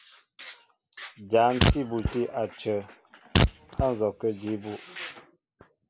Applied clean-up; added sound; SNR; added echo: none; Fart; -2 dB; none.